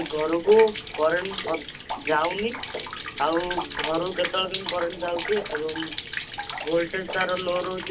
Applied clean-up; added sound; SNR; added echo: none; Rain; 8 dB; reverberation time 0.4 s.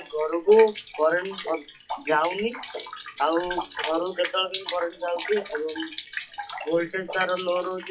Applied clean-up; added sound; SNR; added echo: classical method WPE with log-MMSE.